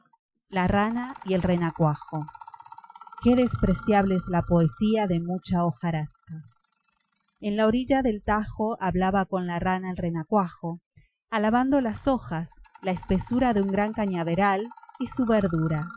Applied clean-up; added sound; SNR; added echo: classical method Wiener filter.